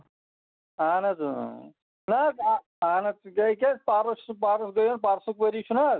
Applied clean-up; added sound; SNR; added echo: none; none; none; none.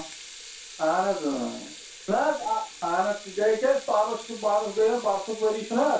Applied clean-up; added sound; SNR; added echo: none; Sink (filling or washing) / Water tap, faucet; 17 dB; reverberation time 0.3 s.